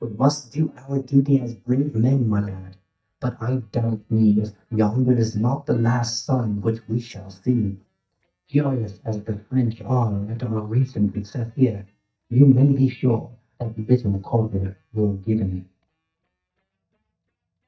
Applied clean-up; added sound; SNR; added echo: neural mask model DeepFilterNet 3.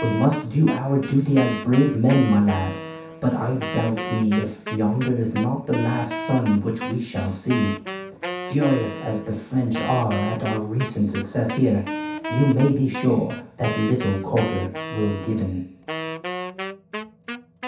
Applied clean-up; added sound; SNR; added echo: none; Wind instrument, woodwind instrument; 10 dB; reverberation time 0.7 s.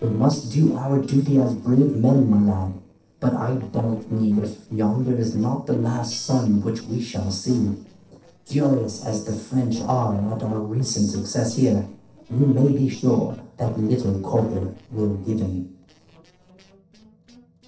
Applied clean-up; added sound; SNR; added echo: neural separator model SepFormer DNS4.